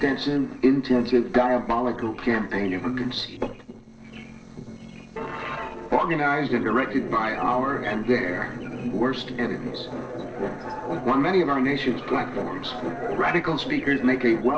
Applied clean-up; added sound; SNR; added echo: neural separator model SepFormer DNS4.